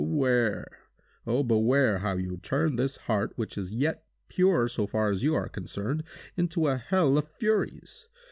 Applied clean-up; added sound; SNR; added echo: none; none; none; none.